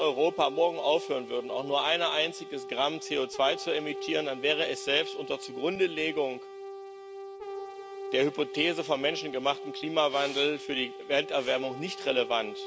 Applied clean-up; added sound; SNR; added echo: none; Brass instrument; 11 dB; none.